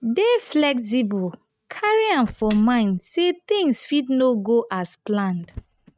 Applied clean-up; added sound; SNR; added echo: neural mask model RNNoise.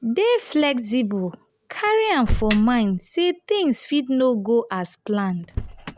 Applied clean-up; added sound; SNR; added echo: none; Motor vehicle (road) + Snare drum; 11 dB; none.